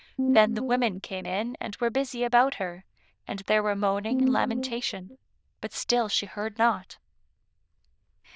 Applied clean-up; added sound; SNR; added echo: neural diffusion model UNIVERSE++.